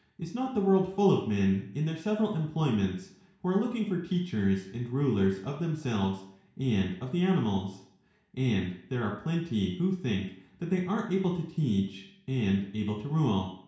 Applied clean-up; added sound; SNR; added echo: none; none; none; reverberation time 0.6 s.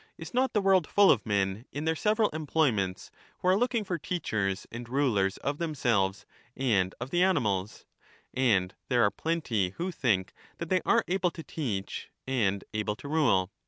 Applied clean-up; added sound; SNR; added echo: none; none; none; none.